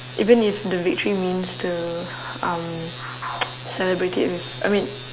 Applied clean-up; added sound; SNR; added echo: none; none; none; none.